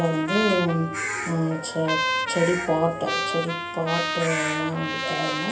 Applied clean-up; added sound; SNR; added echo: none; Trumpet; 3 dB; reverberation time 0.3 s.